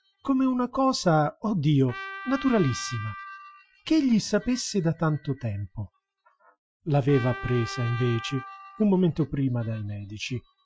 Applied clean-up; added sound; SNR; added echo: classical method Wiener filter.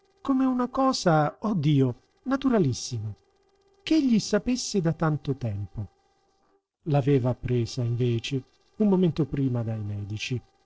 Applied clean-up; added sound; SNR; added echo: neural separator model SepFormer DNS4.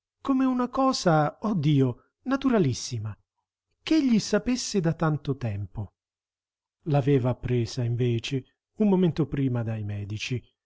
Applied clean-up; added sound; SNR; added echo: none; none; none; none.